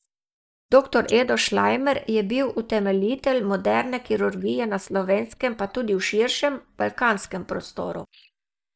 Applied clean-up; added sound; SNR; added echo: neural mask model DeepFilterNet 3.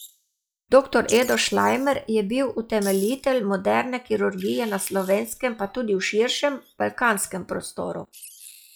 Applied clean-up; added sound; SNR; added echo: classical method log-MMSE.